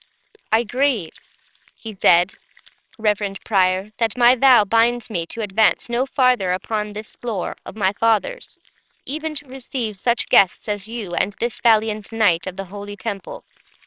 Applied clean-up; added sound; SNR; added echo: neural separator model SepFormer WHAMR!.